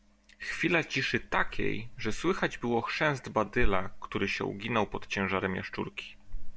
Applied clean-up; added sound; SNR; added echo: none; none; none; none.